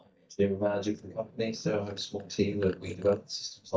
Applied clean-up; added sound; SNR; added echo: neural mask model DeepFilterNet 3.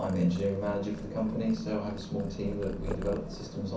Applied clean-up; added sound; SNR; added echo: none; Purr; 12 dB; reverberation time 0.6 s.